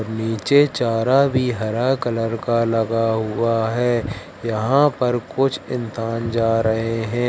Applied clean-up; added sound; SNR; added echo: none; none; none; none.